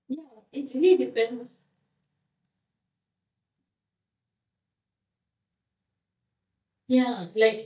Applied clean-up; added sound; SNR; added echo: neural mask model DeepFilterNet 3.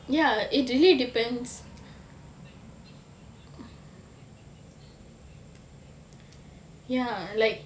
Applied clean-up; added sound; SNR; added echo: none; none; none; none.